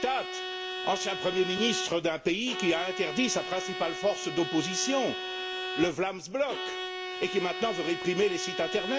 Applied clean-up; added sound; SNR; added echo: none; Bowed string instrument; 6 dB; reverberation time 0.3 s.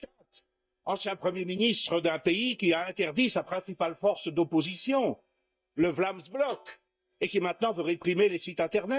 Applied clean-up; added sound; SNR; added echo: neural mask model DeepFilterNet 3.